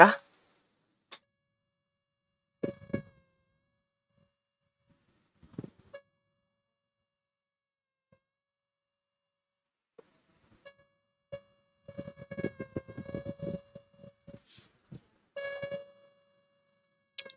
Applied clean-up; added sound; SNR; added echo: neural mask model RNNoise.